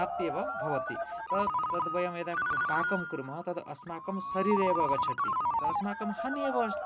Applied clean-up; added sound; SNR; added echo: none; Ringtone; -1 dB; none.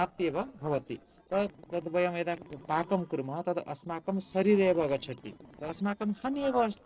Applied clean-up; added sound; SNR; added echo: neural separator model SepFormer DNS4.